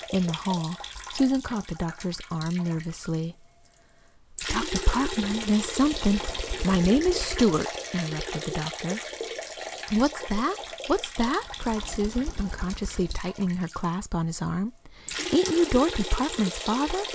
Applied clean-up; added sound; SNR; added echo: none; Bird + Liquid; 8 dB; none.